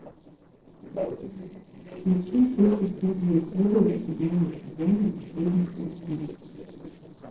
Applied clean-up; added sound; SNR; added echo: neural separator model SepFormer DNS4.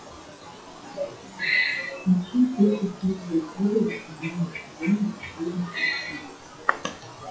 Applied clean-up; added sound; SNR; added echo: classical method WPE with log-MMSE.